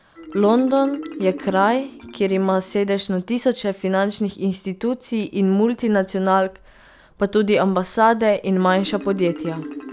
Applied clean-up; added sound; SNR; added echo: none; Marimba, xylophone; 17 dB; none.